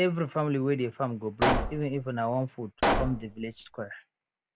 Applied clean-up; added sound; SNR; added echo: none; Explosion; -1 dB; none.